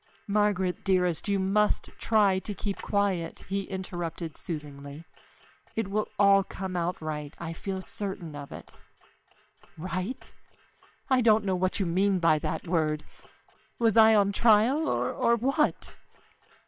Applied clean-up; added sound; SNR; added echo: neural separator model SepFormer WHAM!.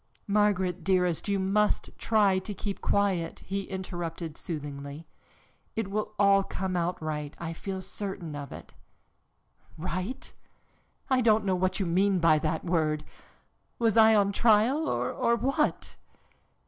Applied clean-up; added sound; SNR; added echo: none; none; none; none.